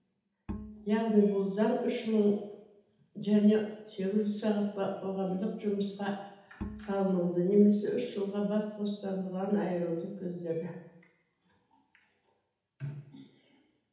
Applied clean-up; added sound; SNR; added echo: none; Bowed string instrument; 14 dB; reverberation time 0.8 s.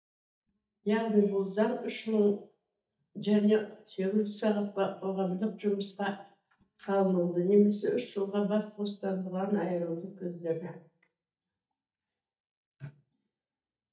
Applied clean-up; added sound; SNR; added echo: neural mask model DeepFilterNet 3.